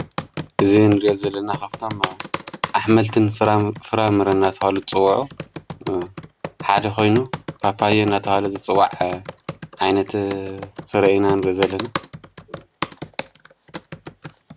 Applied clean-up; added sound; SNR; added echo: none; Computer keyboard; 10 dB; none.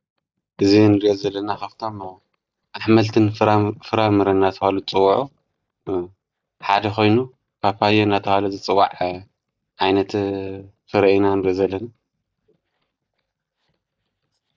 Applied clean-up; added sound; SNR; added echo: neural mask model DeepFilterNet 3.